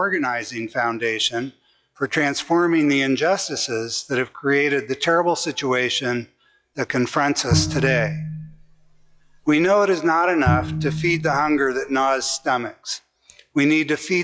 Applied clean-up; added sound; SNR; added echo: classical method log-MMSE.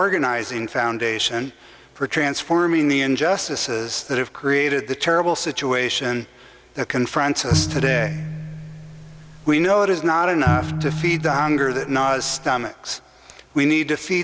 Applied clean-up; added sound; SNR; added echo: none; Bowed string instrument; 5 dB; none.